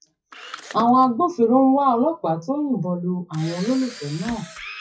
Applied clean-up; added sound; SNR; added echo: classical method WPE with log-MMSE.